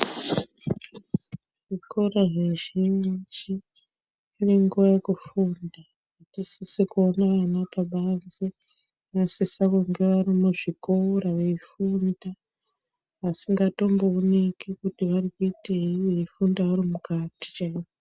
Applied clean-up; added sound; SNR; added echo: none; none; none; none.